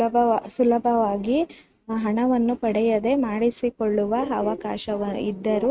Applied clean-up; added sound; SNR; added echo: neural mask model RNNoise.